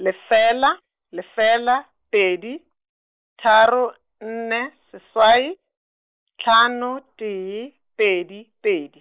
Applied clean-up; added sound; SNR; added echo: neural mask model Resemble Enhance denoiser.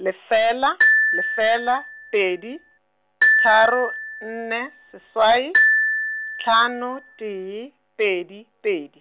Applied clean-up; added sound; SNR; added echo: none; Glockenspiel; -1 dB; none.